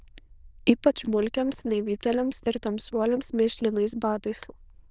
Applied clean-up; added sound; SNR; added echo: neural diffusion model UNIVERSE++.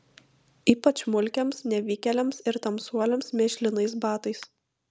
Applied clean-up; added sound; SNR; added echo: none; none; none; none.